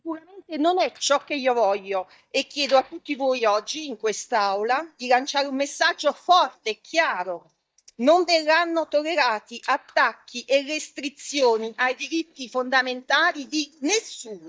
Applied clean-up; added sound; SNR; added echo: neural mask model DeepFilterNet 3.